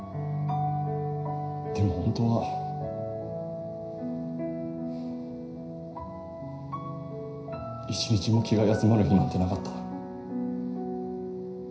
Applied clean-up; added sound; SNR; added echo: none; none; none; reverberation time 0.5 s.